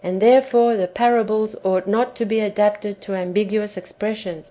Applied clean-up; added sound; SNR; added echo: none; none; none; none.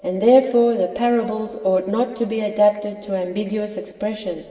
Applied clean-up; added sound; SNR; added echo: none; none; none; reverberation time 2.4 s.